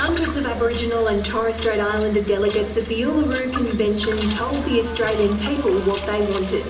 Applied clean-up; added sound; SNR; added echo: none; Sink (filling or washing) / Water tap, faucet; 16 dB; reverberation time 0.6 s.